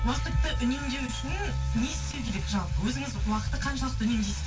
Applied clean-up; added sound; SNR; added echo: none; Church bell / Percussion; 20 dB; reverberation time 0.2 s.